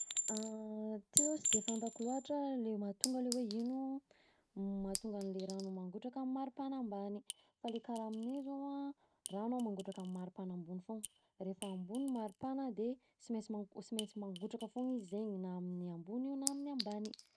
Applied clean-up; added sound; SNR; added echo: neural mask model RNNoise.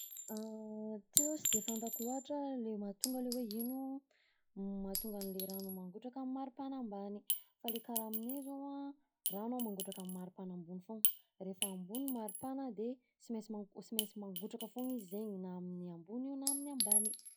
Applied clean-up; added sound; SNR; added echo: classical method log-MMSE.